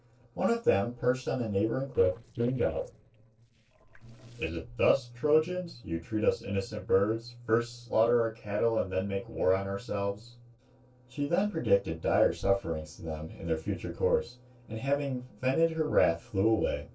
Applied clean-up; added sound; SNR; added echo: neural separator model SepFormer DNS4.